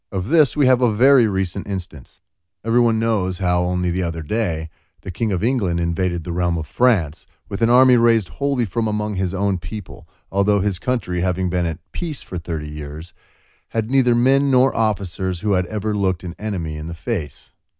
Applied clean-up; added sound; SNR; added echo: none; none; none; none.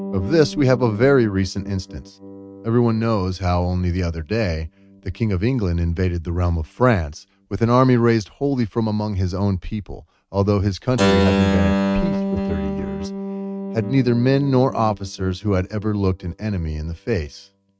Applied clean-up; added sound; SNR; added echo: neural mask model RNNoise.